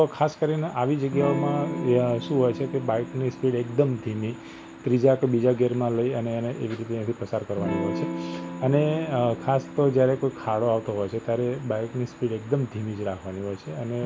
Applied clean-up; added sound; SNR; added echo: none; Electric guitar / Strum; 11 dB; none.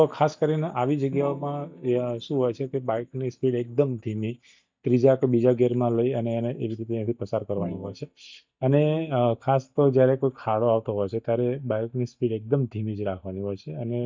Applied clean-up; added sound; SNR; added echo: neural mask model DeepFilterNet 3.